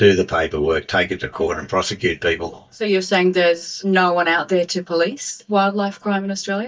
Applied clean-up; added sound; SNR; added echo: neural mask model DeepFilterNet 3.